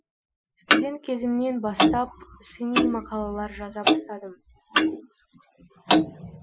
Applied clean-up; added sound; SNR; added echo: classical method Wiener filter.